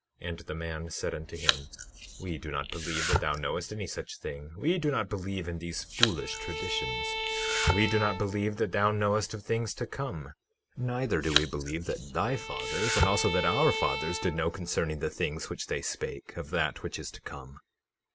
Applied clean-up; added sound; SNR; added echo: none; Domestic sounds, home sounds + Bowed string instrument; 2 dB; none.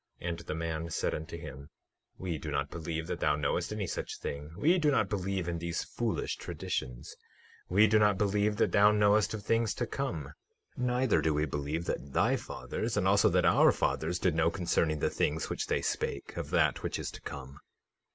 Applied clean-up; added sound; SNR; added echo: none; none; none; none.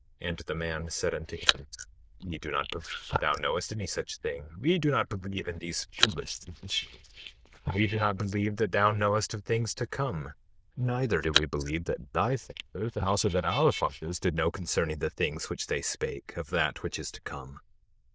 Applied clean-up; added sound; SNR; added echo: neural diffusion model UNIVERSE++.